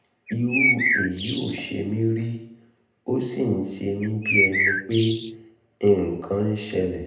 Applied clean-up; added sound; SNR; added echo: none; Bird; -2 dB; reverberation time 0.7 s.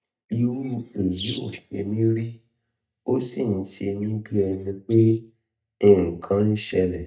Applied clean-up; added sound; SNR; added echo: neural mask model DeepFilterNet 3.